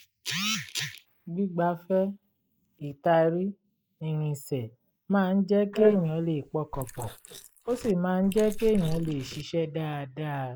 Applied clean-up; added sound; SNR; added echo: neural mask model Resemble Enhance denoiser.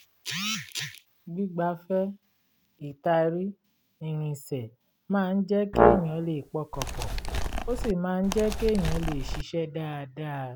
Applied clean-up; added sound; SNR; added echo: none; Animal + Brass instrument; -2 dB; none.